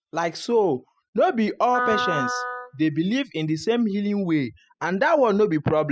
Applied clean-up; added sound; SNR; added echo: classical method spectral subtraction.